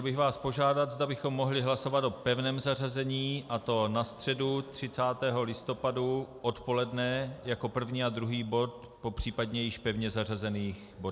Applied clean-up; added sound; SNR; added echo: none; none; none; none.